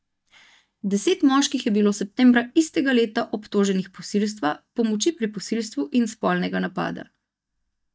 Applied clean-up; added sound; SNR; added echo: neural mask model DeepFilterNet 3.